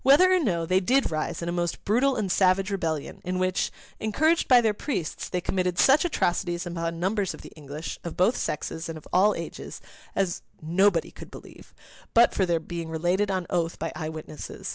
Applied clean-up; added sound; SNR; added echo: none; none; none; none.